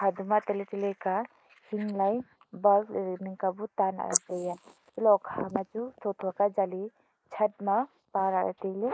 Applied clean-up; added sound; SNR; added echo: neural mask model Resemble Enhance denoiser.